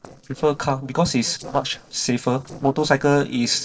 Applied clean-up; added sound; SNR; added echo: neural separator model SepFormer DNS4.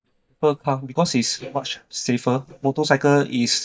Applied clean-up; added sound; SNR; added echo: neural mask model DeepFilterNet 3.